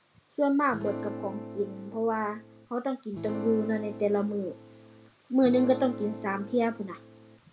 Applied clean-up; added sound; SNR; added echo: none; Acoustic guitar / Strum; 11 dB; none.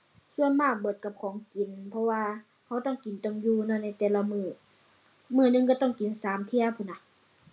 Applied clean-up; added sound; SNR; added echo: none; none; none; none.